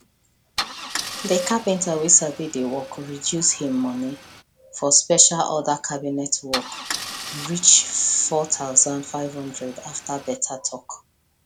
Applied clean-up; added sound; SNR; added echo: none; Idling / Engine starting / Car; 13 dB; none.